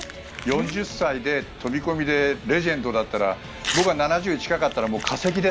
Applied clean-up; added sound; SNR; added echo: none; Crumpling, crinkling / Tearing; 13 dB; none.